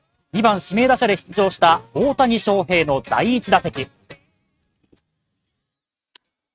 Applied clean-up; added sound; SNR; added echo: neural mask model RNNoise.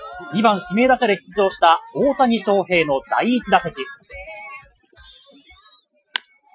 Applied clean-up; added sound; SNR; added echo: classical method Wiener filter.